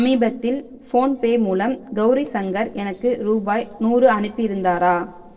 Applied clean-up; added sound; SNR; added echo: neural separator model SepFormer DNS4.